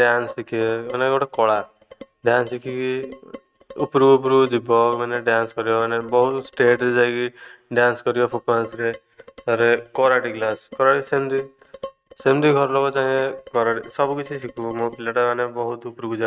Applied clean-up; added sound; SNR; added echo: neural mask model RNNoise.